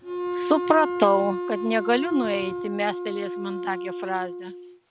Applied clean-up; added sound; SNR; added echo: none; Wind instrument, woodwind instrument; 5 dB; none.